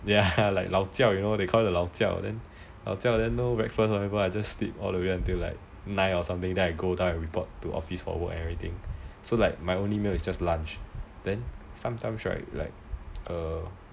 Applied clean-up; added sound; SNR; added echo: none; none; none; none.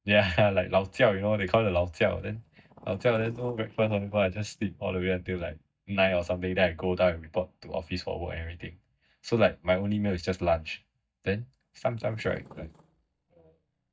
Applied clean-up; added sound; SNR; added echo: neural mask model DeepFilterNet 3.